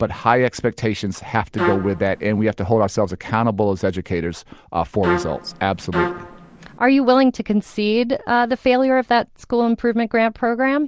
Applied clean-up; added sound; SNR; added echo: none; Trumpet; 6 dB; none.